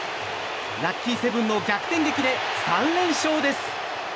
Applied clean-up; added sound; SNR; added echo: none; none; none; none.